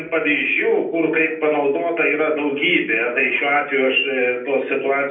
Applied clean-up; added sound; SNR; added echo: none; none; none; reverberation time 0.6 s.